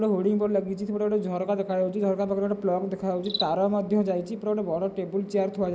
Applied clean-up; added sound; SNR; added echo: none; Cricket; 18 dB; none.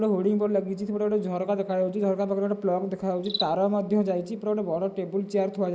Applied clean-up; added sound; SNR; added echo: neural mask model Resemble Enhance denoiser.